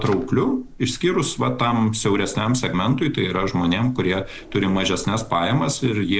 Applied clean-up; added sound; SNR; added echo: none; Drawer open or close; 19 dB; none.